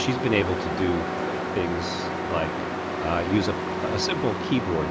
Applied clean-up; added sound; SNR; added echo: none; Truck; 1 dB; none.